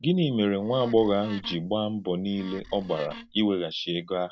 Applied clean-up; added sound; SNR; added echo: none; Wood; 18 dB; none.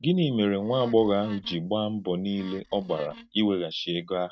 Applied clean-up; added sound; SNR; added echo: neural mask model RNNoise.